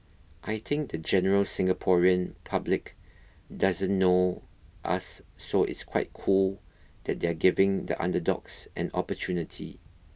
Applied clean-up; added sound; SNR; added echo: none; none; none; none.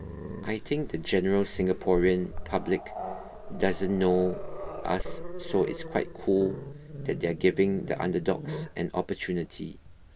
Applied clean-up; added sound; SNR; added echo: none; Growling; 9 dB; none.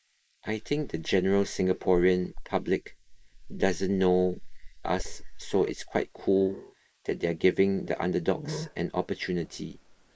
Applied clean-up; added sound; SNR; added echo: neural mask model Resemble Enhance denoiser.